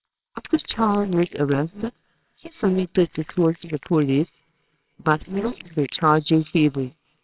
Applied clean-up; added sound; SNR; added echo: neural separator model SepFormer WHAMR!.